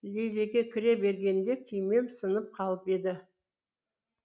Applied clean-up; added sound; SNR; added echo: none; none; none; none.